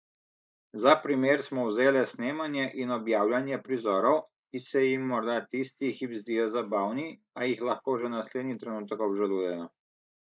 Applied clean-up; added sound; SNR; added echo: neural mask model Resemble Enhance denoiser.